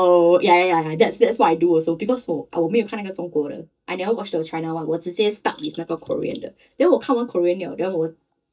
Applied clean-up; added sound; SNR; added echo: neural mask model DeepFilterNet 3.